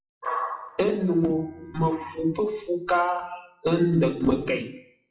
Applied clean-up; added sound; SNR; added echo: classical method WPE with log-MMSE.